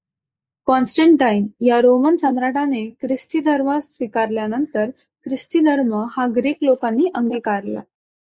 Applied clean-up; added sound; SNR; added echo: neural mask model Resemble Enhance denoiser.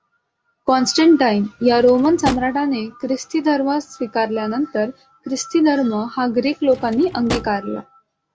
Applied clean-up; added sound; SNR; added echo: none; Drawer open or close; 11 dB; none.